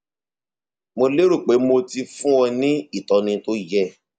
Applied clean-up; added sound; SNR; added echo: none; none; none; none.